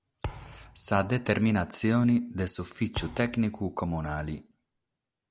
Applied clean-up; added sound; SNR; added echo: none; Thump, thud; 15 dB; none.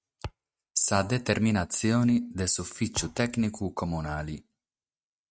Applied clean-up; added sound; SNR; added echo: neural mask model RNNoise.